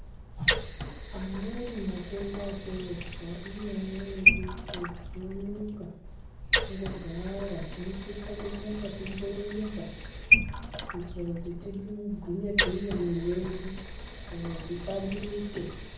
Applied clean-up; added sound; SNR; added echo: none; Sink (filling or washing) / Water; -4 dB; reverberation time 0.7 s.